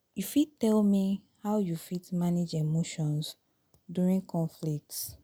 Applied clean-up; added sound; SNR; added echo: none; none; none; none.